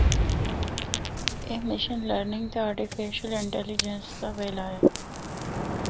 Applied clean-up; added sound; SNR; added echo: none; Explosion + Ocean; -4 dB; none.